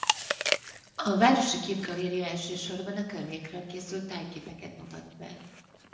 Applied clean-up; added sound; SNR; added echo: none; Chewing, mastication; 6 dB; reverberation time 0.9 s.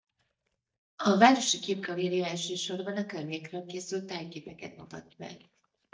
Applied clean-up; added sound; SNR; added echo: neural mask model DeepFilterNet 3.